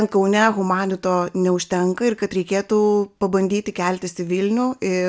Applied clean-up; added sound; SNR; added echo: none; none; none; none.